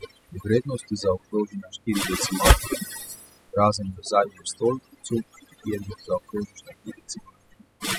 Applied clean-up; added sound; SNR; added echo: classical method spectral subtraction.